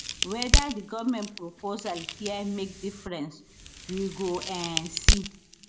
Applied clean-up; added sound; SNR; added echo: none; Crack; -4 dB; reverberation time 1.8 s.